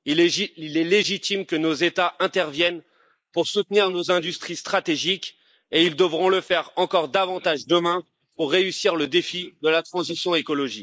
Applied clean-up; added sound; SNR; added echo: neural mask model Resemble Enhance denoiser.